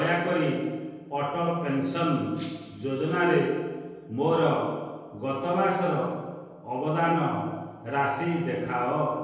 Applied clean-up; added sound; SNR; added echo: none; Shatter; 19 dB; reverberation time 1.2 s.